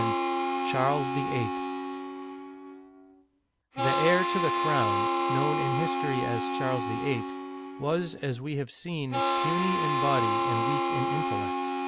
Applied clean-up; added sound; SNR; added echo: none; Harmonica; -3 dB; none.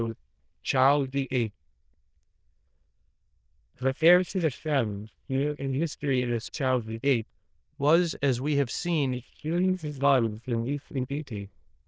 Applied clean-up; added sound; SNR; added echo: neural diffusion model UNIVERSE++.